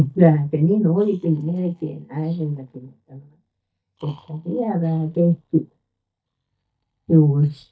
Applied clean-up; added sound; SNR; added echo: neural mask model DeepFilterNet 3.